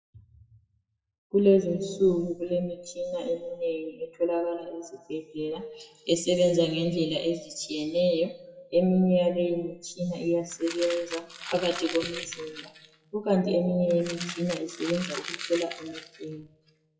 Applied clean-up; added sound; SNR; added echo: classical method WPE with log-MMSE.